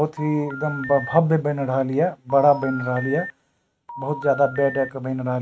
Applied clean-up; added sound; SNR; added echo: neural mask model RNNoise.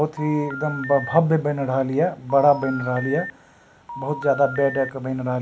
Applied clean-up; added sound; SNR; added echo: none; Telephone; 12 dB; none.